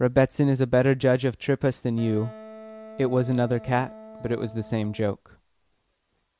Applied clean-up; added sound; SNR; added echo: none; Wind instrument, woodwind instrument; 18 dB; none.